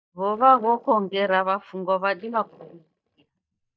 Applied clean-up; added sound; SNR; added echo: neural mask model DeepFilterNet 3.